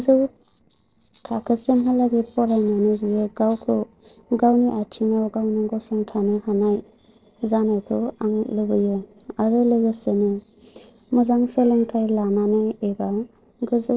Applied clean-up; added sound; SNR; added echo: neural separator model SepFormer DNS4.